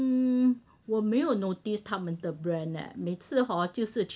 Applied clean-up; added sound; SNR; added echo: none; none; none; none.